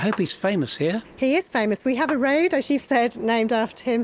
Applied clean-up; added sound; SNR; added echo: none; Clapping; 14 dB; none.